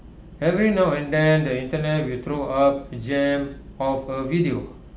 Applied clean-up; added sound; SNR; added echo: none; none; none; none.